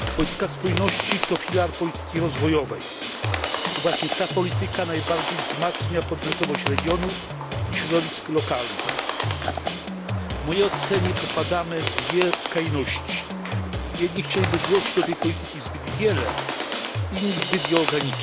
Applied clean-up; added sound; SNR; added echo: none; Drum kit + Bird; 0 dB; none.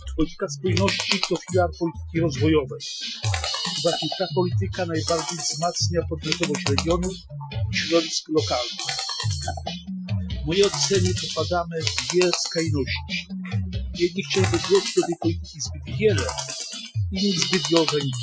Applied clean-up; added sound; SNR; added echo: classical method Wiener filter.